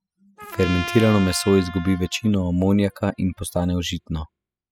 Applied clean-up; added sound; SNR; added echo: classical method spectral subtraction.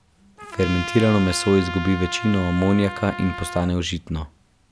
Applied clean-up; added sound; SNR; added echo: none; Trumpet; 10 dB; none.